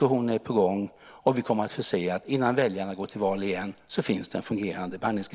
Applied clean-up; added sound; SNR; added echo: none; none; none; none.